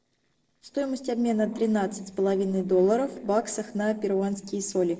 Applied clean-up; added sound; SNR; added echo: neural separator model SepFormer DNS4.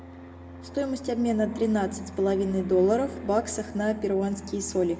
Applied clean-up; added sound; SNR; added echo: none; Fixed-wing aircraft, airplane; 15 dB; reverberation time 0.7 s.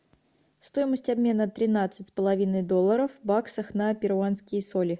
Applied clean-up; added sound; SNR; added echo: none; none; none; none.